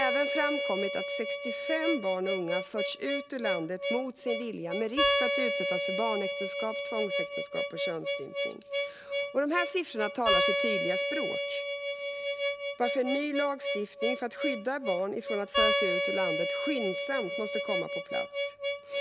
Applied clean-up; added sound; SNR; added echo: none; Harmonica; -2 dB; none.